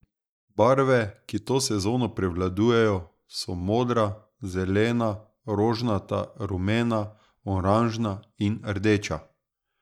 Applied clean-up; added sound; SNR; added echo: neural mask model DeepFilterNet 3.